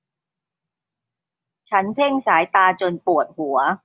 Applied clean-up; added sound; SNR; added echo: none; none; none; none.